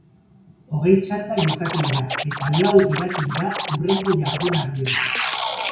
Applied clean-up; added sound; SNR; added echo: none; Scratching (performance technique); 5 dB; reverberation time 0.6 s.